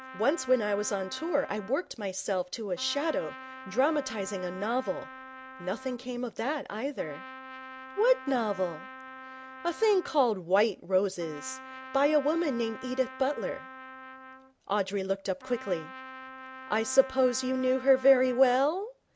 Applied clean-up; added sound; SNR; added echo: none; Trumpet; 16 dB; none.